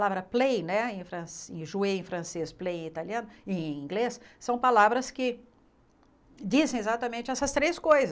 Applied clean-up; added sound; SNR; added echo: none; none; none; none.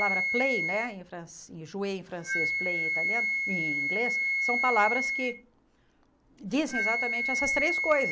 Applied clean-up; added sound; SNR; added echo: none; Wind instrument, woodwind instrument; -2 dB; none.